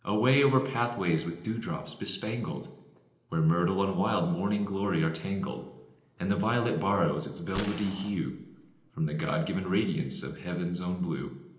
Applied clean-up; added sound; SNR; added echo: none; Gunshot, gunfire; 12 dB; reverberation time 0.8 s.